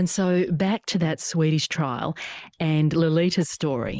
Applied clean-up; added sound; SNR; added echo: neural mask model Resemble Enhance denoiser.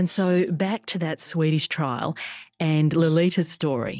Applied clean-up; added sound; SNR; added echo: neural mask model DeepFilterNet 3.